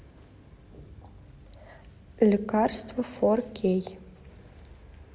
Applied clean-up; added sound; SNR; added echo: none; none; none; none.